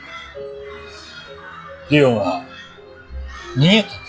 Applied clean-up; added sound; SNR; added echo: classical method log-MMSE.